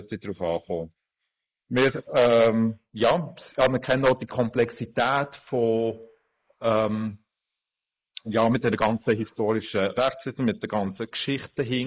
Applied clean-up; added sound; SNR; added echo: neural mask model Resemble Enhance denoiser.